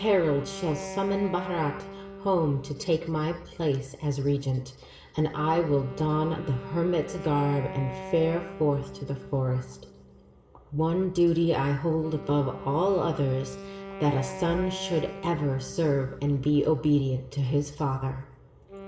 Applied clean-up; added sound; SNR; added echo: none; Wind instrument, woodwind instrument; 14 dB; reverberation time 0.6 s.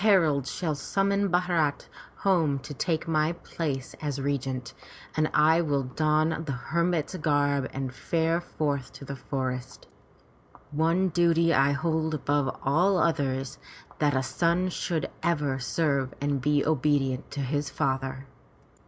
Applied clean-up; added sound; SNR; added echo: none; none; none; none.